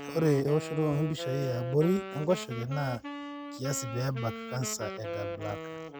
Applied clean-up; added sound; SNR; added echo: none; Wind instrument, woodwind instrument; 8 dB; none.